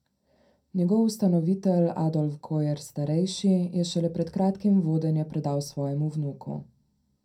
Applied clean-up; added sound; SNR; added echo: none; none; none; reverberation time 0.3 s.